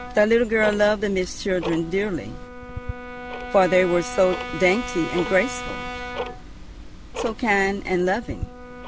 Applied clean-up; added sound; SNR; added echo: none; Brass instrument + Tick-tock; 10 dB; none.